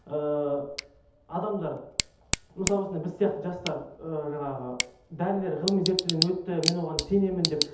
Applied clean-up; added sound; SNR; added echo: none; Tick / Bicycle; 5 dB; reverberation time 0.8 s.